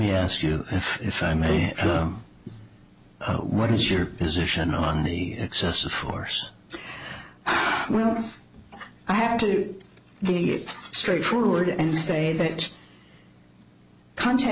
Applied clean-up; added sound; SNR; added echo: none; none; none; none.